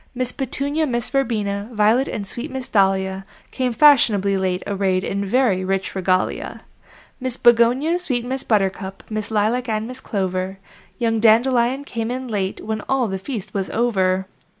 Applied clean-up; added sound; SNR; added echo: none; none; none; none.